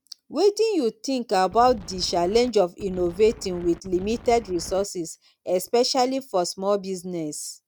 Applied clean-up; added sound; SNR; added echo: none; Wind; 17 dB; none.